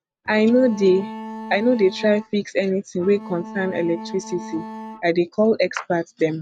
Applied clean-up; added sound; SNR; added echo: neural mask model RNNoise.